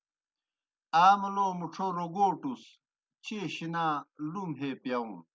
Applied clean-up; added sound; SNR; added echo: none; none; none; none.